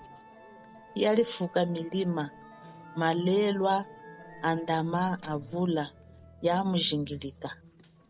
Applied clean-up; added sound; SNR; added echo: none; Musical instrument; 19 dB; none.